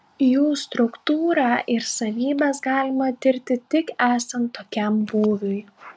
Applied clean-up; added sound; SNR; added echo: none; none; none; none.